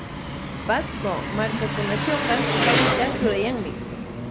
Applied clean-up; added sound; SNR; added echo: none; Engine; -2 dB; none.